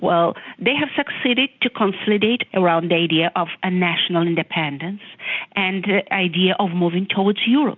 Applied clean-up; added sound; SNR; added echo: none; none; none; none.